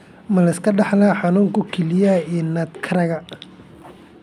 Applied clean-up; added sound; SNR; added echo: none; none; none; none.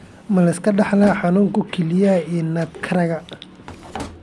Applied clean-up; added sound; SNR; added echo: none; Drawer open or close; 19 dB; none.